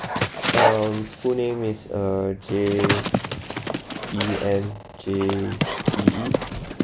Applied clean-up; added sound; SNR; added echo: none; Dog; 0 dB; none.